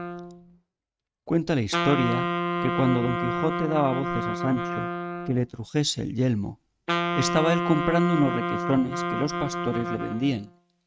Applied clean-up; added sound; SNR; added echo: neural mask model RNNoise.